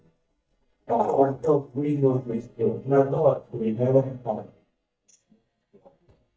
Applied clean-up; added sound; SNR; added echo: neural mask model DeepFilterNet 3.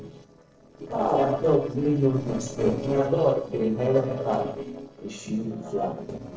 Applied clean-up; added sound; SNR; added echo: neural separator model SepFormer DNS4.